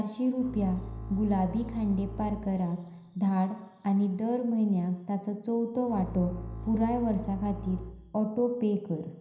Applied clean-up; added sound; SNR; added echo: none; Bowed string instrument; 11 dB; reverberation time 0.9 s.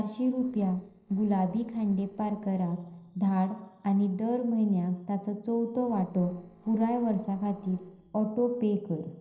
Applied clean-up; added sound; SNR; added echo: neural separator model SepFormer DNS4.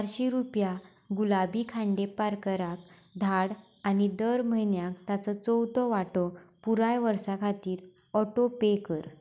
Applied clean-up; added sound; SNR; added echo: none; none; none; none.